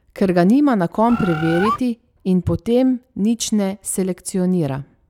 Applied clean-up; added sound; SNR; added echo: none; Bird; 6 dB; none.